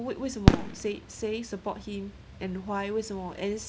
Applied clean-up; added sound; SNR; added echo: none; Fireworks; -3 dB; none.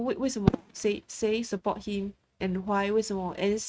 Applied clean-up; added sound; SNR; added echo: neural mask model RNNoise.